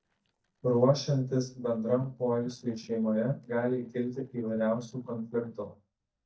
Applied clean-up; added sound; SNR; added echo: neural mask model DeepFilterNet 3.